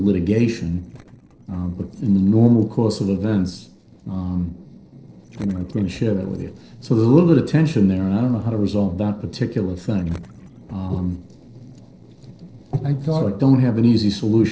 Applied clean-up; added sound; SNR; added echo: neural separator model SepFormer DNS4.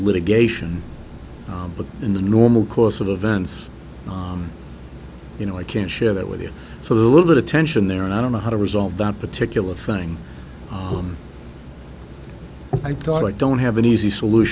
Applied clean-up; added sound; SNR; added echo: none; none; none; none.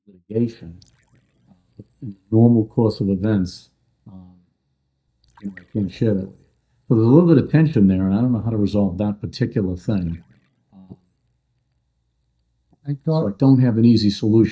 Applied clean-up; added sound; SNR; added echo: neural mask model DeepFilterNet 3.